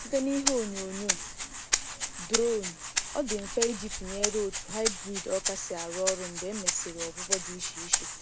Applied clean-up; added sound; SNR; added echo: none; Rattle (instrument); -1 dB; none.